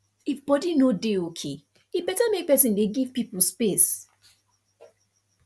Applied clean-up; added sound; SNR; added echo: none; none; none; none.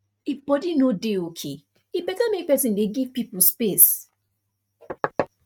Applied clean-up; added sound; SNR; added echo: neural mask model RNNoise.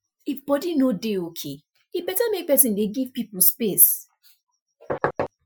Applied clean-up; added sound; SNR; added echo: classical method Wiener filter.